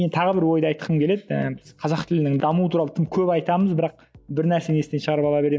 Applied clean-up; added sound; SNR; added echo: none; none; none; none.